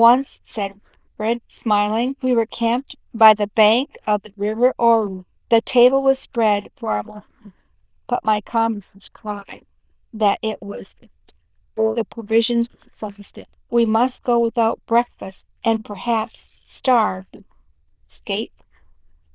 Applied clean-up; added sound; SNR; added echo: neural diffusion model UNIVERSE++.